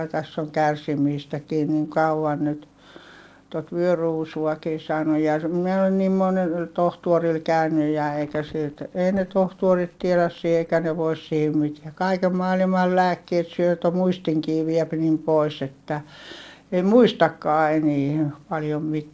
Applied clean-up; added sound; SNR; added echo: neural separator model SepFormer DNS4.